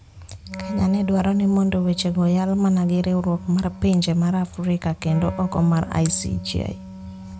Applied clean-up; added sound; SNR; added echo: none; Wind instrument, woodwind instrument; 15 dB; none.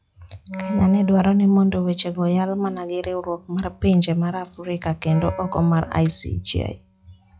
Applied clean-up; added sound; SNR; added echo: classical method log-MMSE.